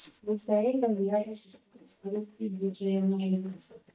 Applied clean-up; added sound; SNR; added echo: neural mask model DeepFilterNet 3.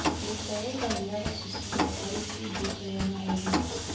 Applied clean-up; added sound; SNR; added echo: none; Mechanisms; -2 dB; reverberation time 0.5 s.